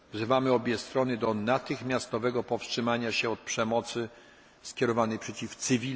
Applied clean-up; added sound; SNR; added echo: none; none; none; none.